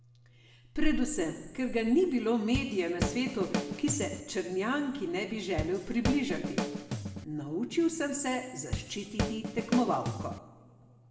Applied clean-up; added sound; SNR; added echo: none; Drum kit; 3 dB; reverberation time 1.4 s.